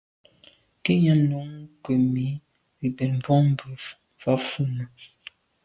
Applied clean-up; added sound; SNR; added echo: none; none; none; none.